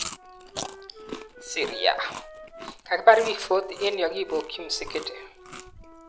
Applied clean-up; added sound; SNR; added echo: none; Wind instrument, woodwind instrument + Chewing, mastication; 13 dB; none.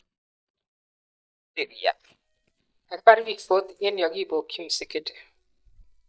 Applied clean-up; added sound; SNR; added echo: neural mask model DeepFilterNet 3.